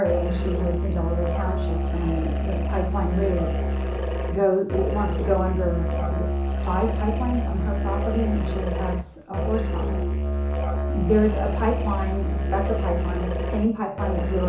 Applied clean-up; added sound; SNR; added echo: none; Musical instrument; -2 dB; reverberation time 0.7 s.